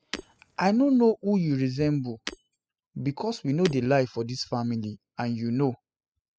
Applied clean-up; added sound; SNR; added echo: classical method spectral subtraction.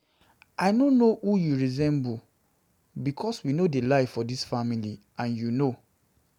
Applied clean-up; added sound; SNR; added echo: none; none; none; none.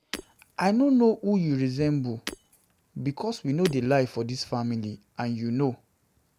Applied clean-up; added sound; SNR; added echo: none; Shatter; 18 dB; none.